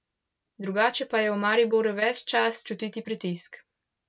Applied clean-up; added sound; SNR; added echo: none; none; none; none.